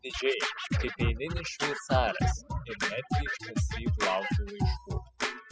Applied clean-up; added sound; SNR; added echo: classical method spectral subtraction.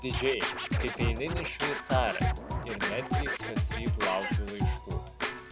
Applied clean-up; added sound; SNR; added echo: none; Scratching (performance technique); -4 dB; none.